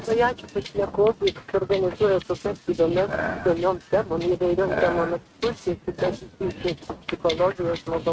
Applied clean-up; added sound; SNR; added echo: neural mask model RNNoise.